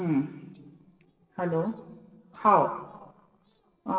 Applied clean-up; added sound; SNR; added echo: neural separator model SepFormer DNS4.